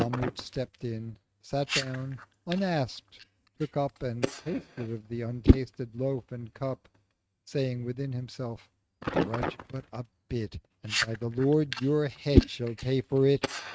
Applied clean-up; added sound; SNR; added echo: neural mask model RNNoise.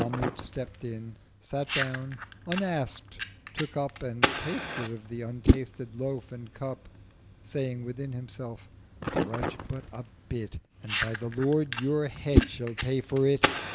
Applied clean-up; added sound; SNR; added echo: none; Whoosh, swoosh, swish + Fire; -1 dB; none.